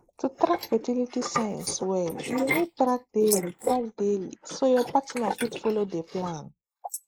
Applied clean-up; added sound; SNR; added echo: neural mask model Resemble Enhance denoiser.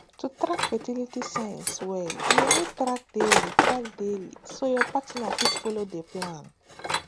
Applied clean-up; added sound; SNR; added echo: none; Tools; -3 dB; none.